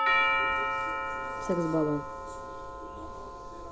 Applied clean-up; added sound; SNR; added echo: none; Doorbell; -4 dB; none.